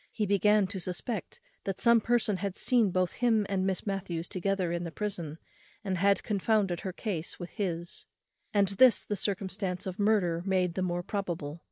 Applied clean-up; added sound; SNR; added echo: none; none; none; none.